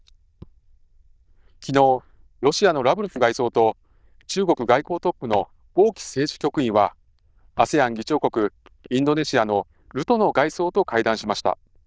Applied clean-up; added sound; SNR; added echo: neural diffusion model UNIVERSE++.